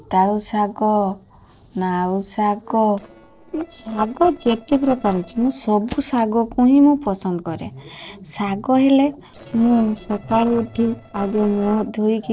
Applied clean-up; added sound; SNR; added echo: neural separator model SepFormer DNS4.